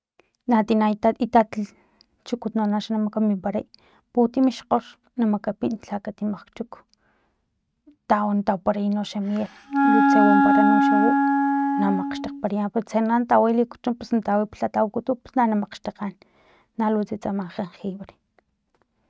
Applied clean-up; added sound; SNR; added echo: neural mask model RNNoise.